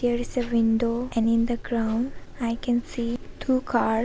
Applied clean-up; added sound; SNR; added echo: none; none; none; none.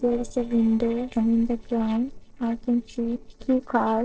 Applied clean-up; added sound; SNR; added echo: neural separator model SepFormer DNS4.